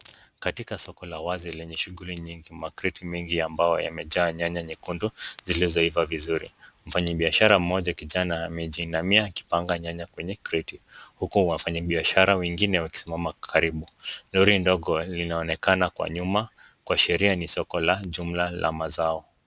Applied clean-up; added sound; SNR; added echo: none; none; none; none.